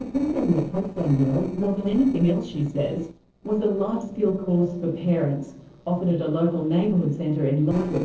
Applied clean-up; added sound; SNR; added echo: neural separator model SepFormer DNS4.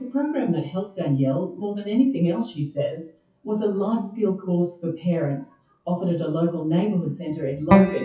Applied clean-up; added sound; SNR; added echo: classical method WPE with log-MMSE.